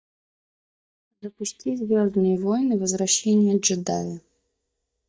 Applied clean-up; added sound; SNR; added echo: neural mask model DeepFilterNet 3.